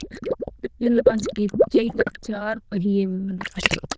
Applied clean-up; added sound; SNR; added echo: neural diffusion model UNIVERSE++.